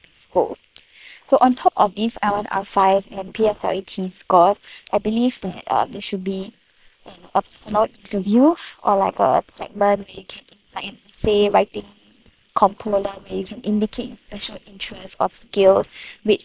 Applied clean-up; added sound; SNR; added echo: neural separator model SepFormer WHAM!.